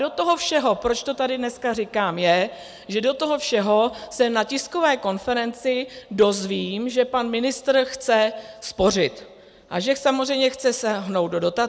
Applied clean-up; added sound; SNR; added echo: none; none; none; none.